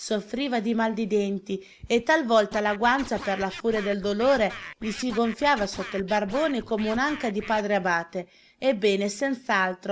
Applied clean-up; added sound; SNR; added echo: none; Scratching (performance technique); 14 dB; none.